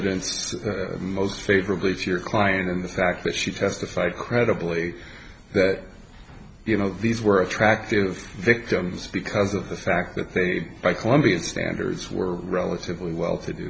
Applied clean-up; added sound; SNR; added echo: none; none; none; none.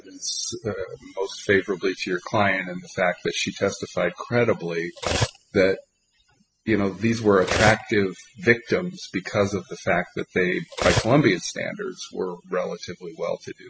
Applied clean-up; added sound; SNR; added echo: classical method spectral subtraction.